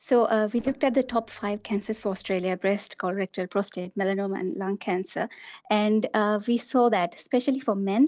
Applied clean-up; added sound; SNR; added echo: neural separator model SepFormer DNS4.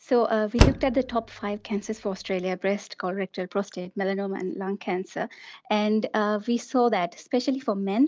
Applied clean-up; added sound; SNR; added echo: none; Slam; 0 dB; none.